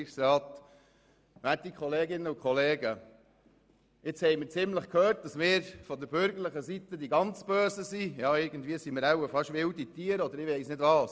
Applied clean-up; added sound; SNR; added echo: none; none; none; none.